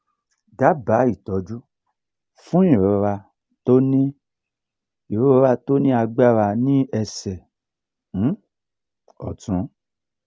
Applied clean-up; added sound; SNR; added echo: none; none; none; none.